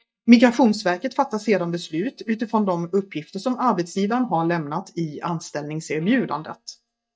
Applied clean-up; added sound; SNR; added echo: neural mask model DeepFilterNet 3.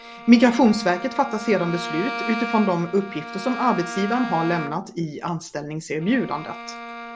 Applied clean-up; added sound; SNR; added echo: none; Bowed string instrument; 11 dB; none.